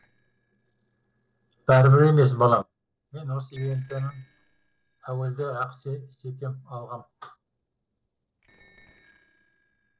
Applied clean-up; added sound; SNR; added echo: neural separator model SepFormer DNS4.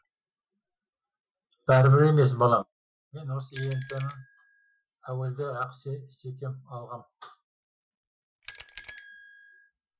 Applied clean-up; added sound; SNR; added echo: classical method Wiener filter.